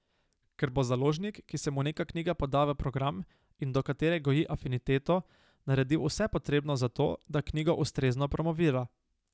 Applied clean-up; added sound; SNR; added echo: none; none; none; none.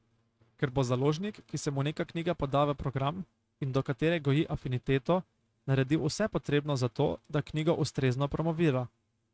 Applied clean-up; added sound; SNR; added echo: neural mask model RNNoise.